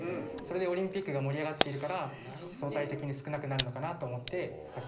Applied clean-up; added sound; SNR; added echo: none; Camera; 4 dB; reverberation time 0.5 s.